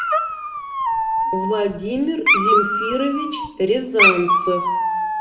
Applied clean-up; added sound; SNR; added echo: none; Dog; -3 dB; reverberation time 0.8 s.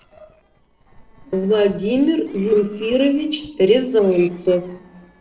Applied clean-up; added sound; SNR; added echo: neural separator model SepFormer DNS4.